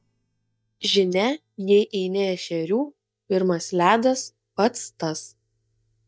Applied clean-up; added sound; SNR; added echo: neural mask model DeepFilterNet 3.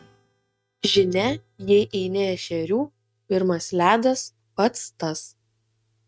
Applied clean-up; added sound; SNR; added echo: neural mask model RNNoise.